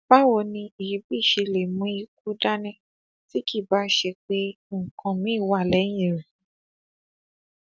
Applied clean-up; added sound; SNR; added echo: none; none; none; none.